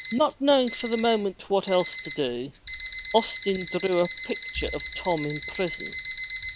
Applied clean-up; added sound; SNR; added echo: none; Alarm; 11 dB; none.